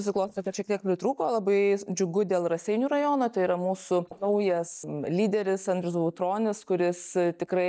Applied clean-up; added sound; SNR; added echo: neural mask model DeepFilterNet 3.